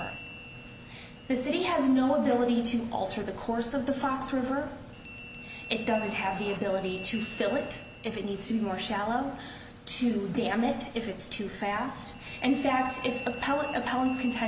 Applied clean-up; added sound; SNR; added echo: none; Bell; 12 dB; none.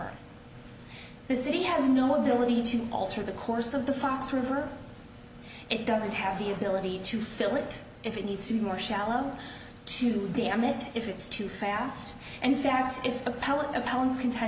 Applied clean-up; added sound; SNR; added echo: none; none; none; none.